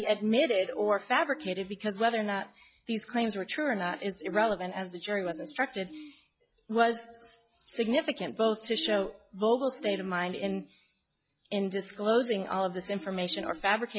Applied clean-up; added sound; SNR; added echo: classical method log-MMSE.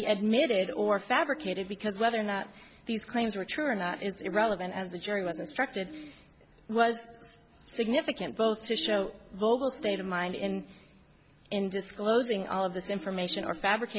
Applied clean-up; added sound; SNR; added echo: none; Bird; 19 dB; none.